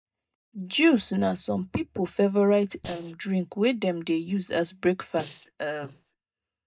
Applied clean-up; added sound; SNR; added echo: neural mask model DeepFilterNet 3.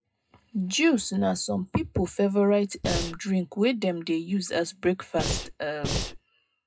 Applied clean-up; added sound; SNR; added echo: classical method WPE with log-MMSE.